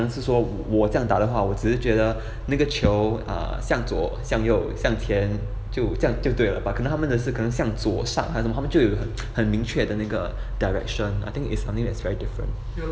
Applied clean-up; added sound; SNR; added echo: none; none; none; none.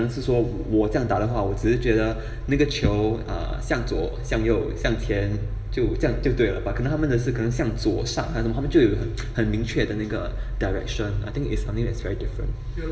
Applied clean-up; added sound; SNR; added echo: none; none; none; reverberation time 1.3 s.